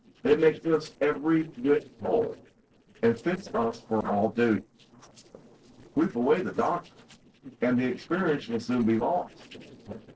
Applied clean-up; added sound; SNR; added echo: neural separator model SepFormer DNS4.